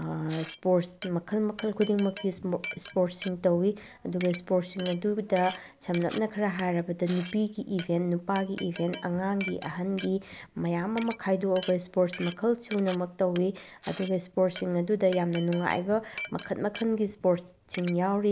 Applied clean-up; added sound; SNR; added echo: none; Glass; 17 dB; none.